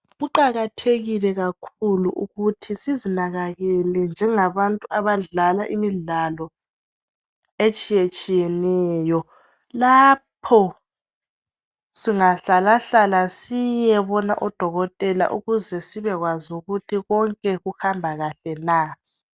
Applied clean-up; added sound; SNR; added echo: none; none; none; none.